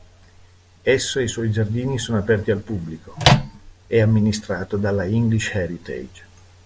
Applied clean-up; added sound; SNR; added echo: none; Microwave oven; -4 dB; none.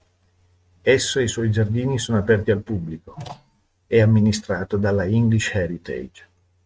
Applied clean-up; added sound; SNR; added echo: neural mask model RNNoise.